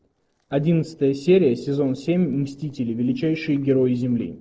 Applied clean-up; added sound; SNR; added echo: neural separator model SepFormer DNS4.